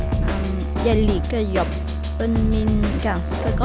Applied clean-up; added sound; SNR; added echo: none; Musical instrument + Drum kit; -2 dB; none.